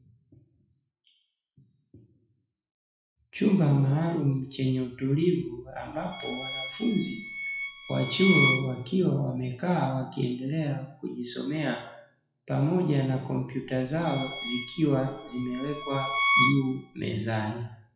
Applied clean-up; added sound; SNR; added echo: classical method WPE with log-MMSE.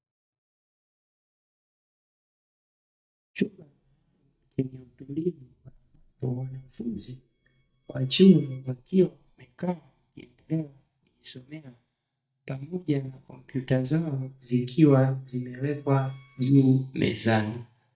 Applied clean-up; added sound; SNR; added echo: neural mask model DeepFilterNet 3.